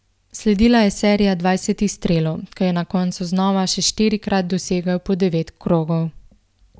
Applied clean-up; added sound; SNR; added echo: none; none; none; none.